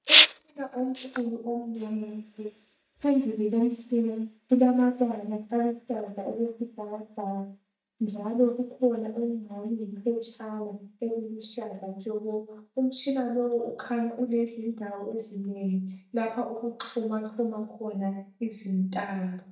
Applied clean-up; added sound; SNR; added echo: neural mask model DeepFilterNet 3.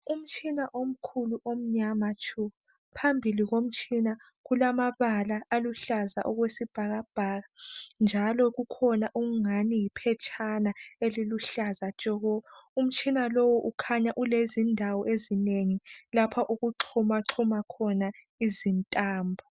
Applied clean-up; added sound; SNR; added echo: none; none; none; none.